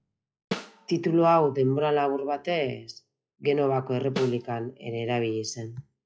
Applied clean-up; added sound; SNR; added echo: classical method log-MMSE.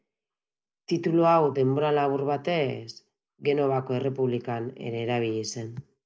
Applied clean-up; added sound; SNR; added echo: none; none; none; none.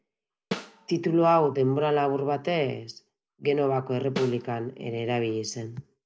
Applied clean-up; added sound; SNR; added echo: none; Snare drum; 12 dB; none.